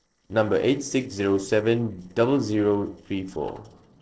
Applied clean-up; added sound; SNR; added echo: neural separator model SepFormer DNS4.